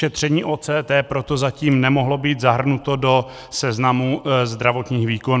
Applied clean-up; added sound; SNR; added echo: none; none; none; none.